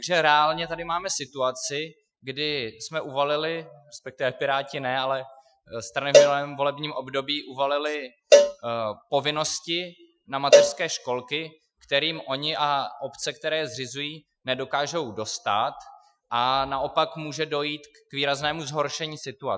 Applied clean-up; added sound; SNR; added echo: classical method Wiener filter.